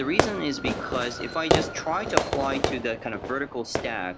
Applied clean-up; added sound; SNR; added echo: none; Fireworks; -1 dB; none.